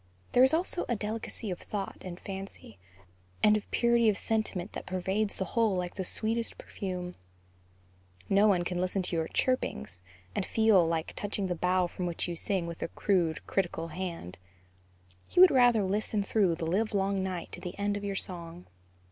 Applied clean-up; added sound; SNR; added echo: none; none; none; none.